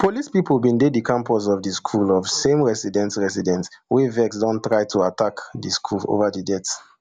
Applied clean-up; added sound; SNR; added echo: none; none; none; none.